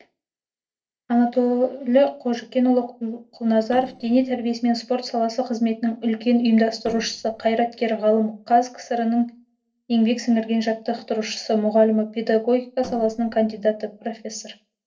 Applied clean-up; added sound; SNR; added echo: neural separator model SepFormer DNS4.